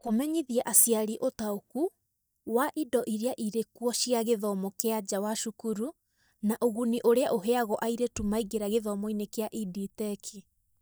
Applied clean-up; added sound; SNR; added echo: neural mask model DeepFilterNet 3.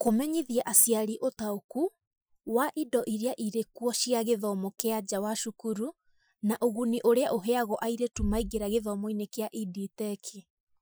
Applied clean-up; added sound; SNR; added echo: classical method Wiener filter.